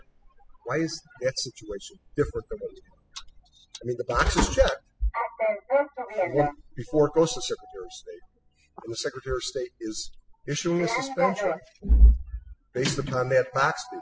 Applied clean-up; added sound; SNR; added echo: classical method spectral subtraction.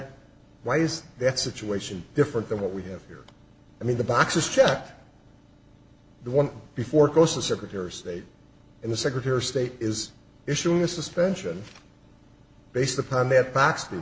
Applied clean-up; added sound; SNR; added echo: none; none; none; none.